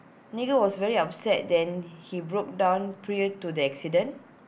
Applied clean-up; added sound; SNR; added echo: none; none; none; none.